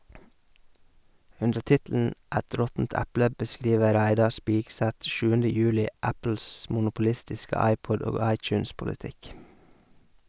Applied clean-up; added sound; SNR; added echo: none; none; none; none.